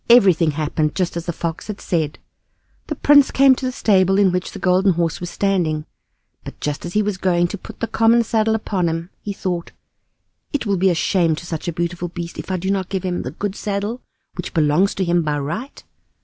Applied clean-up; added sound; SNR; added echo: none; none; none; none.